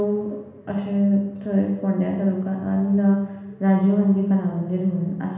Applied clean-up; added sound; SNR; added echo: none; none; none; reverberation time 1.1 s.